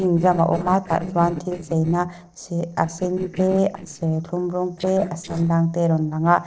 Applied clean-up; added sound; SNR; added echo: neural separator model SepFormer DNS4.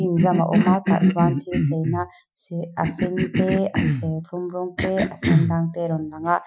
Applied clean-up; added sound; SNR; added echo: classical method Wiener filter.